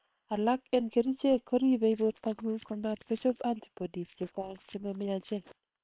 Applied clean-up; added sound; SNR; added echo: neural separator model SepFormer WHAM!.